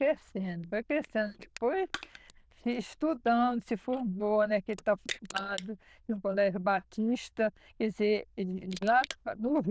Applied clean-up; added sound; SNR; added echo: neural diffusion model UNIVERSE++.